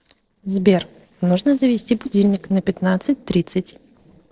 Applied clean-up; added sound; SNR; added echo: neural separator model SepFormer DNS4.